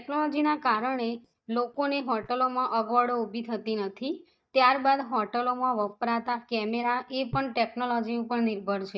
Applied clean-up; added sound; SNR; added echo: neural mask model DeepFilterNet 3.